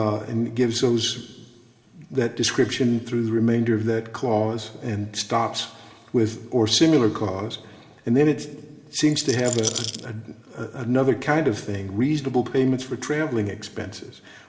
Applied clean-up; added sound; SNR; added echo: none; Rattle; 7 dB; reverberation time 1.3 s.